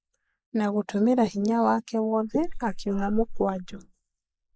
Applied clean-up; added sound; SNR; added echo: neural mask model Resemble Enhance denoiser.